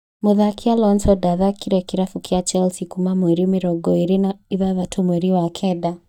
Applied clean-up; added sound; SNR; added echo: neural mask model DeepFilterNet 3.